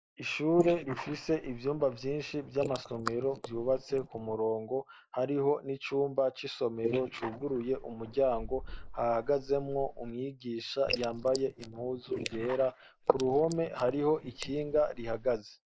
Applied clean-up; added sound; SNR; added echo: neural mask model Resemble Enhance denoiser.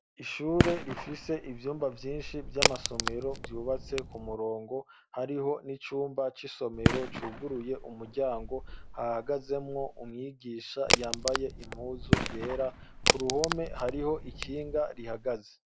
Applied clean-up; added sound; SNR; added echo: none; Crack + Fireworks; -1 dB; none.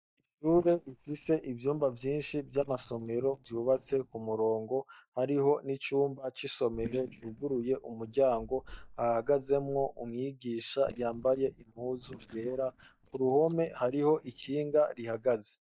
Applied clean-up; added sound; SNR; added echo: neural mask model DeepFilterNet 3.